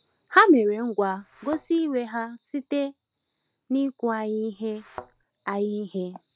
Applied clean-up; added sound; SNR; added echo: none; Thump, thud; 19 dB; none.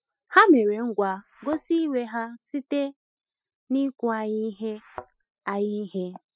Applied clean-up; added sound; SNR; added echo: classical method spectral subtraction.